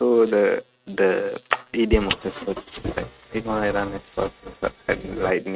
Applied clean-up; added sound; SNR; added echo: neural mask model RNNoise.